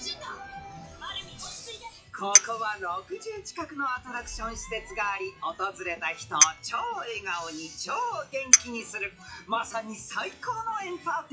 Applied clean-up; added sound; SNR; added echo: classical method log-MMSE.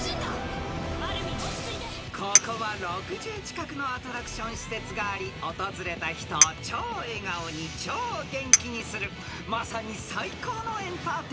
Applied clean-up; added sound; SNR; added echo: none; Chink, clink; -3 dB; none.